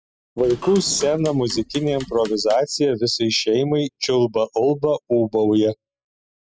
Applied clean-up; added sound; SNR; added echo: classical method spectral subtraction.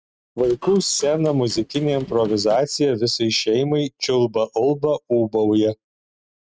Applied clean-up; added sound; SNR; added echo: neural mask model RNNoise.